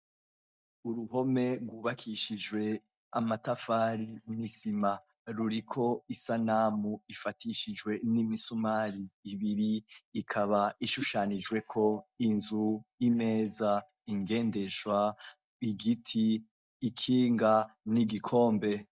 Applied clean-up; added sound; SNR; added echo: neural mask model DeepFilterNet 3.